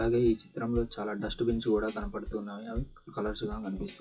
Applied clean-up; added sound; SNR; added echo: classical method WPE with log-MMSE.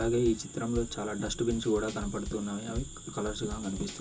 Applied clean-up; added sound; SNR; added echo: none; Drum kit; 11 dB; reverberation time 0.2 s.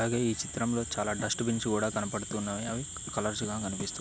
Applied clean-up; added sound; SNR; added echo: none; none; none; none.